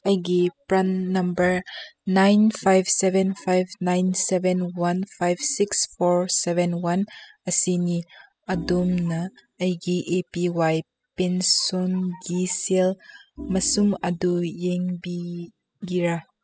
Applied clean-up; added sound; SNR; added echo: classical method spectral subtraction.